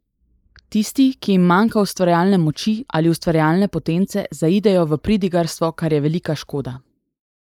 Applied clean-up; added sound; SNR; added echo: neural mask model Resemble Enhance denoiser.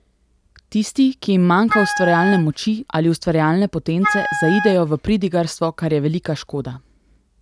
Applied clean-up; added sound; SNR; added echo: none; Wind instrument, woodwind instrument; 4 dB; none.